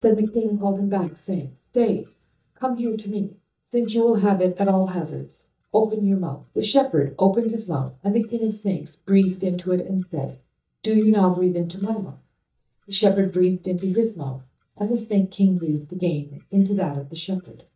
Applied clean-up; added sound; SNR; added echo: neural mask model DeepFilterNet 3.